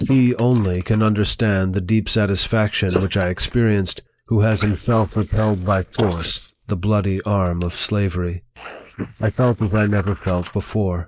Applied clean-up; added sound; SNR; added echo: neural mask model Resemble Enhance denoiser.